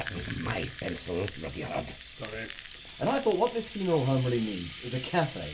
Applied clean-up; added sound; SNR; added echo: none; Rattle (instrument); 10 dB; none.